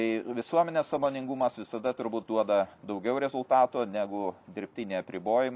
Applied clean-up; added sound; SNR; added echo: none; none; none; none.